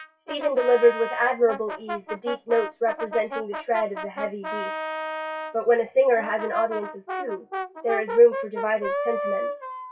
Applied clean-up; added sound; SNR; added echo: classical method WPE with log-MMSE.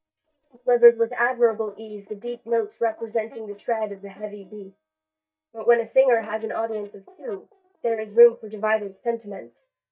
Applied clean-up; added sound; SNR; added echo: neural mask model DeepFilterNet 3.